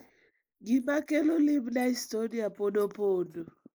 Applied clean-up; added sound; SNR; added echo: neural mask model Resemble Enhance denoiser.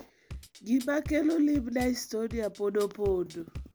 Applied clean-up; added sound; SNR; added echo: none; Bass drum / Drum kit; 15 dB; none.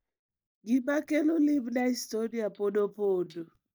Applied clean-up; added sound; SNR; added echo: neural mask model DeepFilterNet 3.